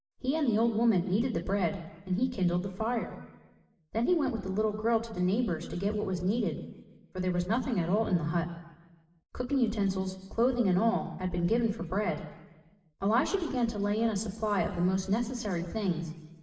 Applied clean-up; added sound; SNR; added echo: none; none; none; reverberation time 1.2 s.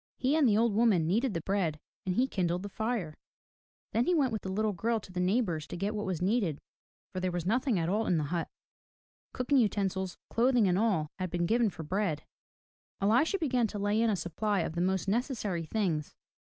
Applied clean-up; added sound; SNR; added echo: none; none; none; none.